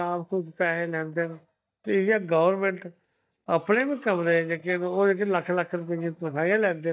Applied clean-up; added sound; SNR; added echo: neural mask model DeepFilterNet 3.